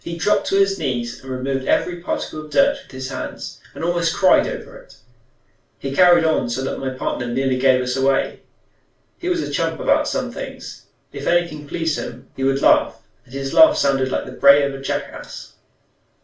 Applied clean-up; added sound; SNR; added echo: none; none; none; reverberation time 0.3 s.